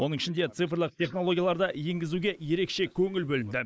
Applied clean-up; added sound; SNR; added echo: neural mask model Resemble Enhance denoiser.